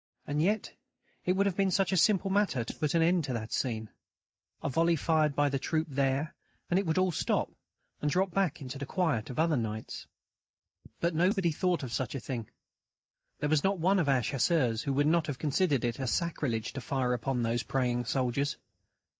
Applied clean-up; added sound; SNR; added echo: neural mask model DeepFilterNet 3.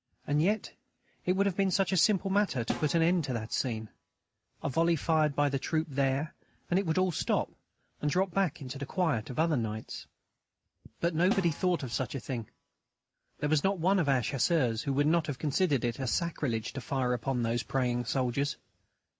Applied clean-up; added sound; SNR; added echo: none; Snare drum; 13 dB; none.